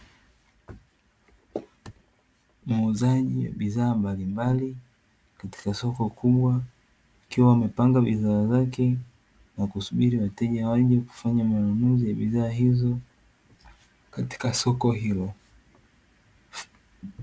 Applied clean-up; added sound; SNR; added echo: none; none; none; none.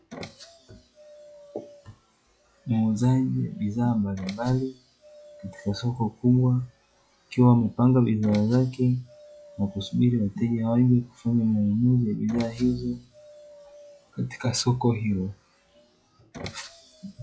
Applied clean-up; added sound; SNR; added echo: classical method log-MMSE.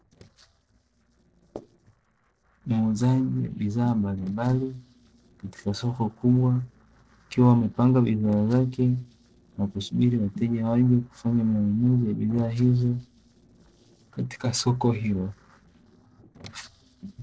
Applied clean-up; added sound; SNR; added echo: neural separator model SepFormer DNS4.